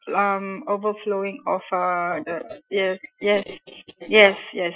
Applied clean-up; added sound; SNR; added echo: classical method Wiener filter.